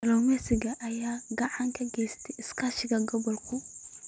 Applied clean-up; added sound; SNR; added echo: none; none; none; none.